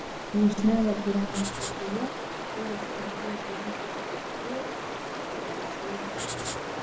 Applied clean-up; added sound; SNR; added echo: none; Writing + Stream; 3 dB; none.